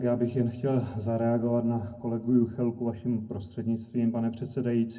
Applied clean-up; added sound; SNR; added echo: none; none; none; reverberation time 0.3 s.